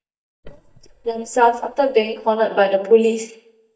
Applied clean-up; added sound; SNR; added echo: neural mask model DeepFilterNet 3.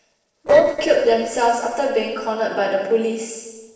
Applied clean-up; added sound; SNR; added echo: neural separator model SepFormer DNS4.